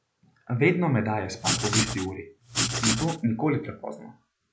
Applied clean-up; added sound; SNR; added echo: none; Writing; -4 dB; none.